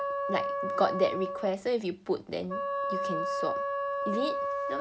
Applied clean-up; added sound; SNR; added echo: none; Wind instrument, woodwind instrument; 0 dB; none.